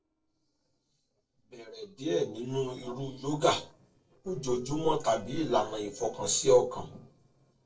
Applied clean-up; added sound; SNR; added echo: neural separator model SepFormer DNS4.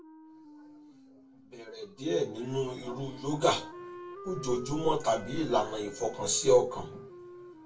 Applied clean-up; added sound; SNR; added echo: none; Wind instrument, woodwind instrument; 16 dB; reverberation time 0.2 s.